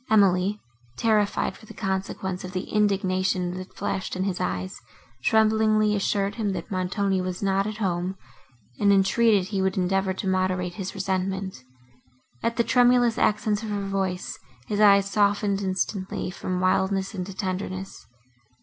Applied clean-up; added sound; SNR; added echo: none; none; none; none.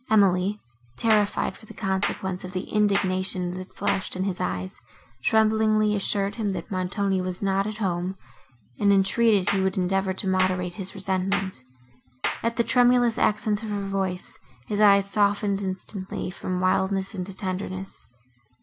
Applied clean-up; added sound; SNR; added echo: none; Clapping; 10 dB; none.